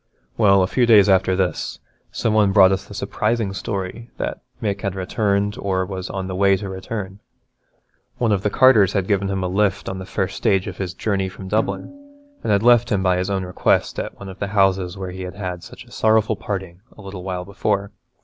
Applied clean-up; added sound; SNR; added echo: none; Snare drum; 17 dB; none.